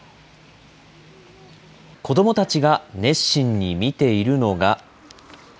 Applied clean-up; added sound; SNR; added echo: none; none; none; none.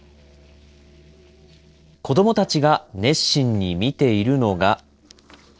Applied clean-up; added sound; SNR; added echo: neural separator model SepFormer DNS4.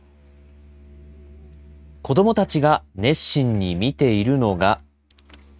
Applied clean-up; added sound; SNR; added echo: neural mask model RNNoise.